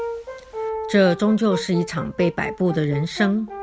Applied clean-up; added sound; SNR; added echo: none; Brass instrument; 9 dB; none.